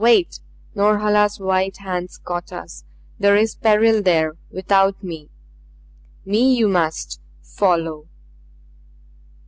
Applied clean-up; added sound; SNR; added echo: none; none; none; none.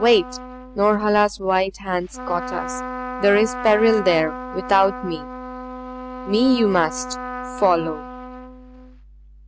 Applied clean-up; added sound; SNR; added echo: none; Trumpet; 11 dB; none.